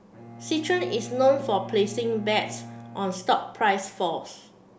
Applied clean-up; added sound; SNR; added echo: none; Bowed string instrument; 15 dB; none.